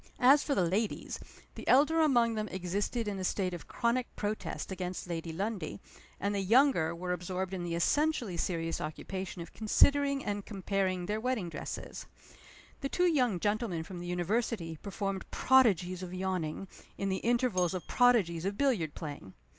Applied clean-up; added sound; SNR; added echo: none; Bell; 17 dB; none.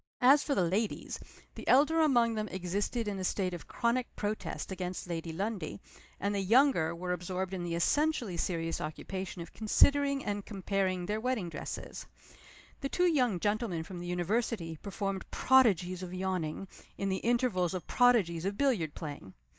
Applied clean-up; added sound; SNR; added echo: neural mask model DeepFilterNet 3.